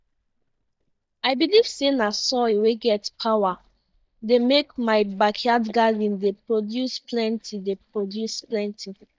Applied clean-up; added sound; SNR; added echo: neural mask model DeepFilterNet 3.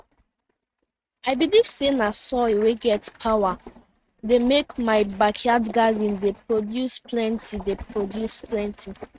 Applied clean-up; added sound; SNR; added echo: neural mask model RNNoise.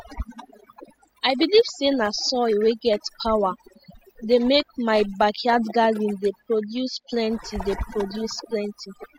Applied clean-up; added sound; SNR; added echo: classical method spectral subtraction.